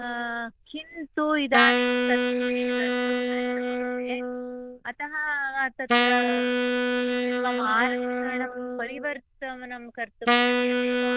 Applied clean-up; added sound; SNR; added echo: neural diffusion model UNIVERSE++.